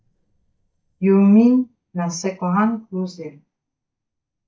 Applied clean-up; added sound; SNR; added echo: neural mask model DeepFilterNet 3.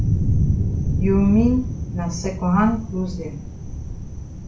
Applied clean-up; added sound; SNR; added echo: none; Thunder; 0 dB; reverberation time 0.3 s.